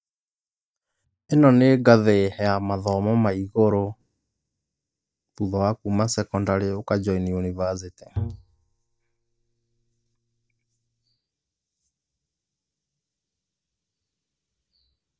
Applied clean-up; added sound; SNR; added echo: neural mask model DeepFilterNet 3.